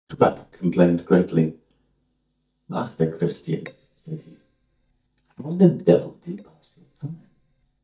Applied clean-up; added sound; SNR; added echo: neural mask model DeepFilterNet 3.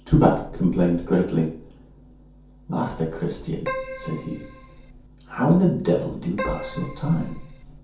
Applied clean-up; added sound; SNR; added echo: none; Keyboard (musical); 10 dB; reverberation time 0.6 s.